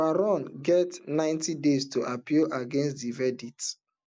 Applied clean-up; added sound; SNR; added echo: none; none; none; none.